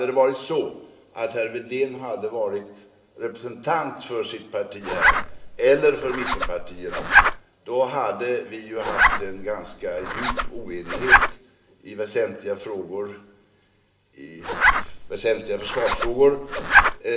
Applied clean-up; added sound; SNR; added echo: none; Zipper (clothing); -4 dB; reverberation time 2.1 s.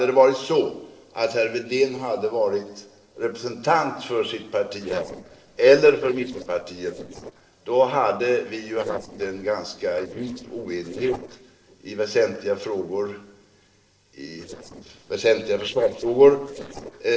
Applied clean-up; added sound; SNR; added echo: neural separator model SepFormer DNS4.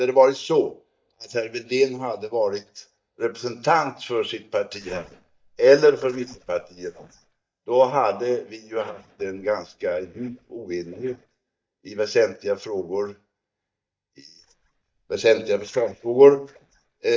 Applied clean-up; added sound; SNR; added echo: neural mask model DeepFilterNet 3.